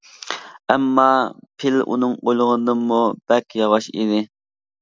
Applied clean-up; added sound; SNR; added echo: none; none; none; none.